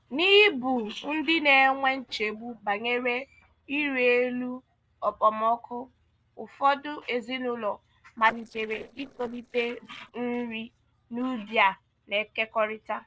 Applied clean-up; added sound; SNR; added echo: neural separator model SepFormer DNS4.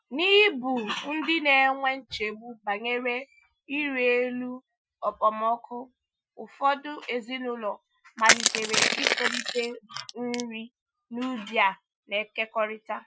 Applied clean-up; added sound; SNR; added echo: classical method Wiener filter.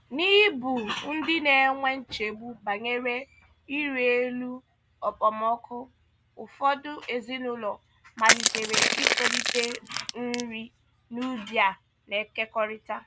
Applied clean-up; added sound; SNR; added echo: none; Crushing; -2 dB; none.